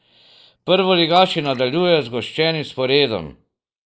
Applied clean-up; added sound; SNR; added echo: neural mask model Resemble Enhance denoiser.